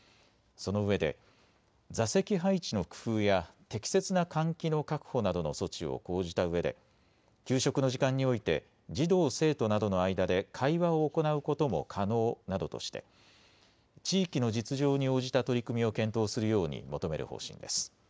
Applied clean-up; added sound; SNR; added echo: none; none; none; none.